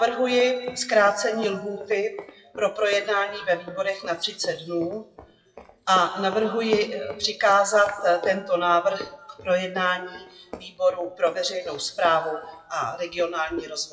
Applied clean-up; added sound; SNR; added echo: classical method WPE with log-MMSE.